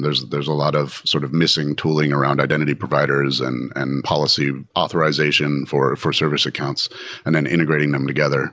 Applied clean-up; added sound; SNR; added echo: none; none; none; none.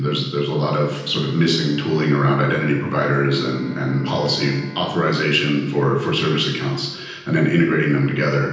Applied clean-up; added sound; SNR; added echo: none; Bowed string instrument; 19 dB; reverberation time 0.9 s.